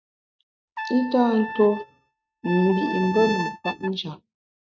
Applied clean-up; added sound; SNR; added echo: neural mask model RNNoise.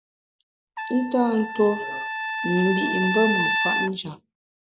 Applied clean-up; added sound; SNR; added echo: none; Trumpet; 2 dB; none.